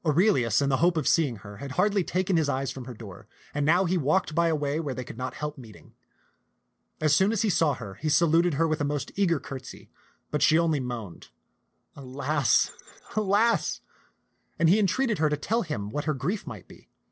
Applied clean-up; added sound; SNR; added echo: neural separator model SepFormer DNS4.